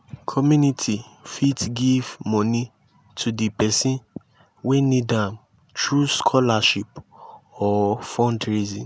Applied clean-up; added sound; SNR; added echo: none; none; none; none.